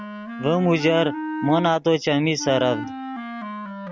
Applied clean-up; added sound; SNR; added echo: none; Wind instrument, woodwind instrument; 9 dB; none.